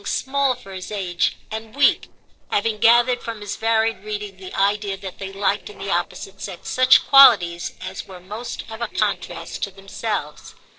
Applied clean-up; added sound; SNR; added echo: neural separator model SepFormer DNS4.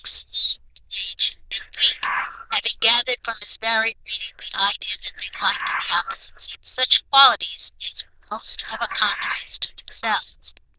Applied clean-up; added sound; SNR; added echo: neural diffusion model UNIVERSE++.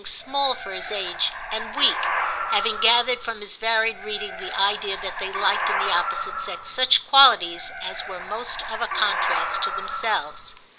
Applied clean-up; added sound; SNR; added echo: none; Animal; 6 dB; none.